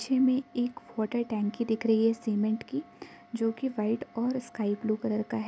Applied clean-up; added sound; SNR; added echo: none; none; none; none.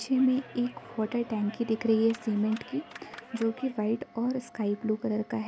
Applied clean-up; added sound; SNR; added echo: none; Clapping; 18 dB; none.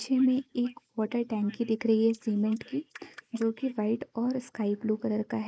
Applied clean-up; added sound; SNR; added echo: neural mask model Resemble Enhance denoiser.